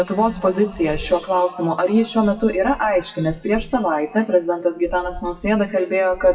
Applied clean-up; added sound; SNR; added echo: classical method WPE with log-MMSE.